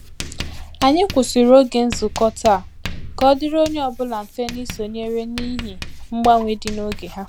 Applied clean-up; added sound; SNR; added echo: none; Writing; 12 dB; none.